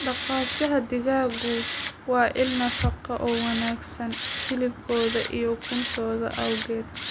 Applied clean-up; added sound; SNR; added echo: none; Tools; 8 dB; none.